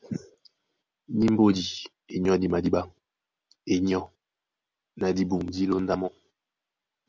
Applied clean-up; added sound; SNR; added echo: none; none; none; none.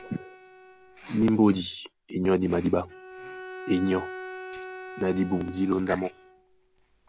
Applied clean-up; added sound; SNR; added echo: none; Bowed string instrument + Respiratory sounds; 14 dB; none.